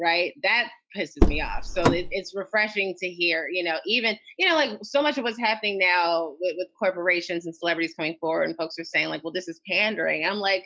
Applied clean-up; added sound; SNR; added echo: classical method log-MMSE.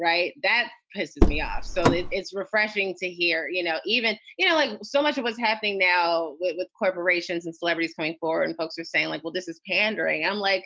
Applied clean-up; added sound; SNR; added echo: none; Car; -4 dB; none.